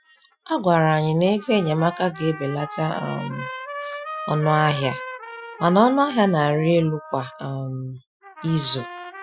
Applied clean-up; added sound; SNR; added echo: classical method Wiener filter.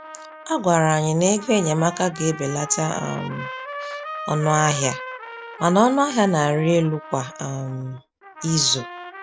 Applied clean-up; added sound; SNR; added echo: none; Trumpet; 13 dB; none.